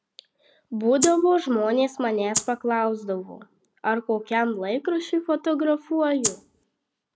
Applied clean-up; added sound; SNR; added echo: none; Rattle (instrument); 4 dB; none.